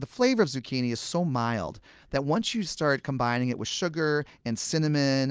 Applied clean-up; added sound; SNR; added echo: none; none; none; none.